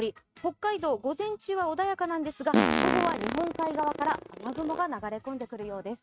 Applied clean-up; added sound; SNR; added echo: neural mask model RNNoise.